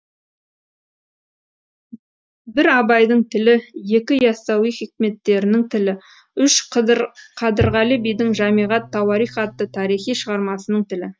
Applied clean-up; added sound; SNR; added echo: neural mask model DeepFilterNet 3.